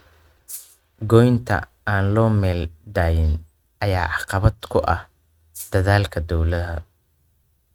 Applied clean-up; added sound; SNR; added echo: neural mask model RNNoise.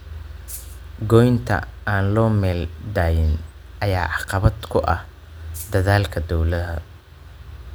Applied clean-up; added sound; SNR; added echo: none; Rattle (instrument); 16 dB; none.